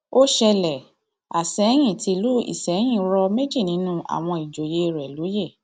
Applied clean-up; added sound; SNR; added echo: none; none; none; none.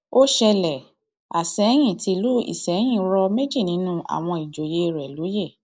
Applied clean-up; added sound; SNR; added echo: neural mask model Resemble Enhance denoiser.